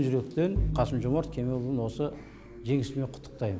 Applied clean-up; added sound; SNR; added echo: none; Bowed string instrument; 6 dB; none.